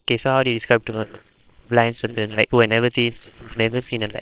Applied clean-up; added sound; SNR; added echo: neural separator model SepFormer WHAMR!.